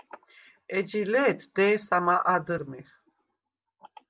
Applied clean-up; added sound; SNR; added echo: none; none; none; none.